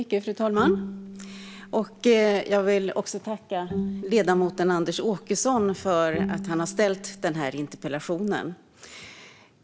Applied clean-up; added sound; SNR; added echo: none; Bowed string instrument; 10 dB; none.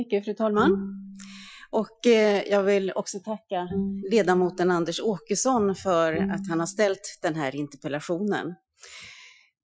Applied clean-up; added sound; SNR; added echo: classical method Wiener filter.